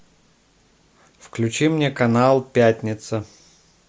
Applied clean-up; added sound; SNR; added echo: none; none; none; none.